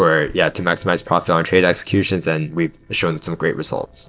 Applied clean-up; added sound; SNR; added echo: neural separator model SepFormer DNS4.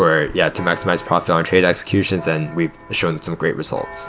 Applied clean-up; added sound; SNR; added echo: none; Church bell; 17 dB; none.